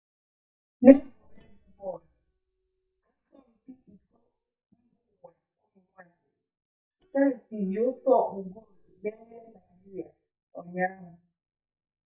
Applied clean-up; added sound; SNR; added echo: neural mask model DeepFilterNet 3.